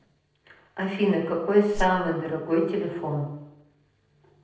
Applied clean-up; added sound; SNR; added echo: neural separator model SepFormer DNS4.